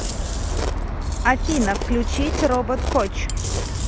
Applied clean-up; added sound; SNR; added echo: none; Chewing, mastication; 11 dB; none.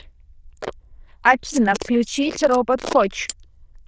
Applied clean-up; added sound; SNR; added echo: neural diffusion model UNIVERSE++.